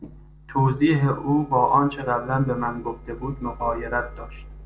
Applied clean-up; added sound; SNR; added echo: neural separator model SepFormer DNS4.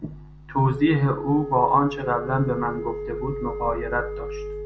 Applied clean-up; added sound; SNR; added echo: none; Wind instrument, woodwind instrument; 9 dB; reverberation time 0.4 s.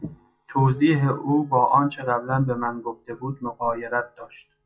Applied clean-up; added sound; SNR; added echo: classical method WPE with log-MMSE.